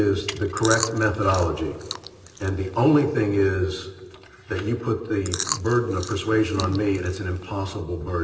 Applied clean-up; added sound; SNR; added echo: none; Chewing, mastication; 11 dB; reverberation time 2.2 s.